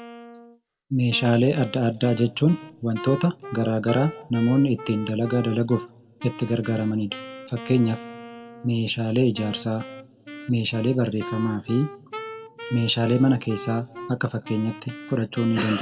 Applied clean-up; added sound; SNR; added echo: none; Wind instrument, woodwind instrument; 15 dB; reverberation time 0.9 s.